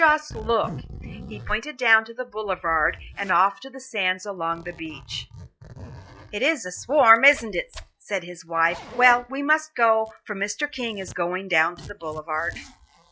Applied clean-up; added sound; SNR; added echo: classical method log-MMSE.